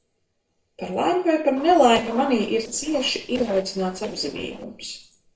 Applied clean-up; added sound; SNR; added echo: neural separator model SepFormer DNS4.